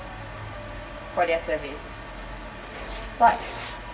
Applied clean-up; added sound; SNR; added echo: none; Writing; 12 dB; reverberation time 0.6 s.